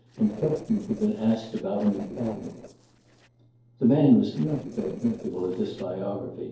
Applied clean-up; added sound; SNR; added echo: neural separator model SepFormer DNS4.